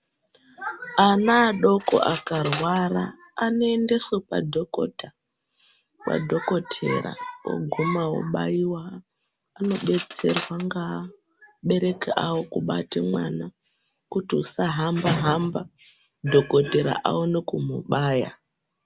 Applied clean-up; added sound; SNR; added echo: none; Cutlery, silverware; 15 dB; none.